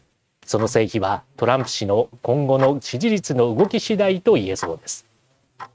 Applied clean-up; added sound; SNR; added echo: neural mask model RNNoise.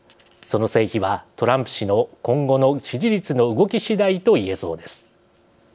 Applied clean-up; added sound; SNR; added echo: none; none; none; none.